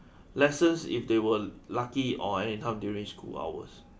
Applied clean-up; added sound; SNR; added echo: none; none; none; none.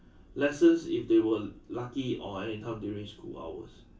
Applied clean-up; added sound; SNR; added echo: none; none; none; reverberation time 0.2 s.